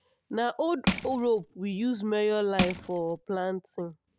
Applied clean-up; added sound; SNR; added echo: none; Crushing; 1 dB; none.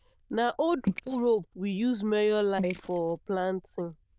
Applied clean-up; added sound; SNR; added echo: neural diffusion model UNIVERSE++.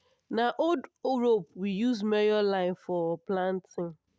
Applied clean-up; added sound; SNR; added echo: none; none; none; none.